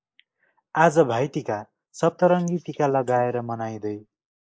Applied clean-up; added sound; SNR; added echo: neural mask model Resemble Enhance denoiser.